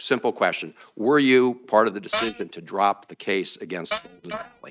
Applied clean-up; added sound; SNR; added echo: neural mask model RNNoise.